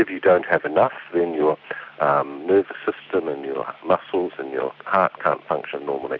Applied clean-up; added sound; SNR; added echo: none; none; none; none.